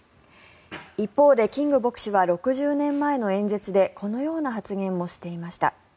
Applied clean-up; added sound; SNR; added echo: none; none; none; none.